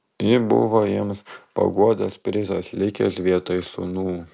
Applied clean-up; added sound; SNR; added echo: none; none; none; none.